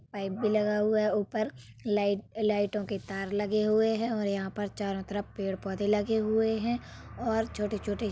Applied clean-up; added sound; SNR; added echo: none; none; none; none.